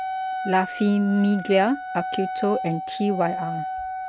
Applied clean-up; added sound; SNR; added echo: none; Wind instrument, woodwind instrument; 7 dB; none.